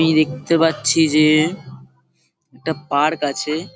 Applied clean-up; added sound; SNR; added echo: none; none; none; none.